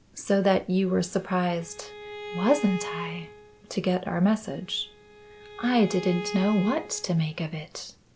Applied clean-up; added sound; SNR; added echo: none; Bowed string instrument; 13 dB; none.